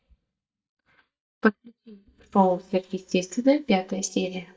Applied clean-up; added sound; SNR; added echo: neural mask model DeepFilterNet 3.